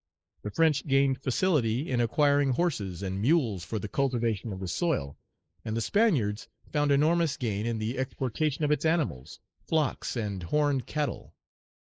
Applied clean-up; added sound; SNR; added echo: neural mask model Resemble Enhance denoiser.